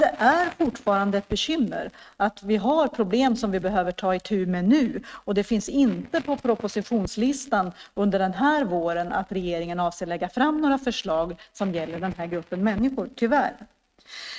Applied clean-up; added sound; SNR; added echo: neural mask model RNNoise.